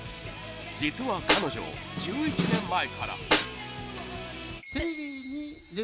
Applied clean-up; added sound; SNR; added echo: none; Snare drum + Snare drum; -2 dB; none.